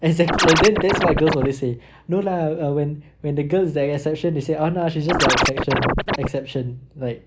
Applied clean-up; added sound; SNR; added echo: none; Scratching (performance technique); -1 dB; none.